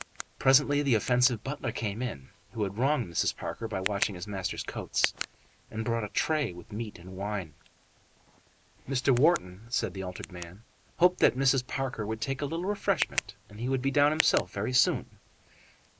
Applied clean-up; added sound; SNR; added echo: none; Tick; 13 dB; none.